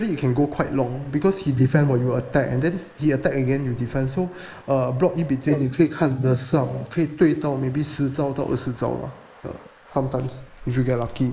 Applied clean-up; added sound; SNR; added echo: neural mask model Resemble Enhance denoiser.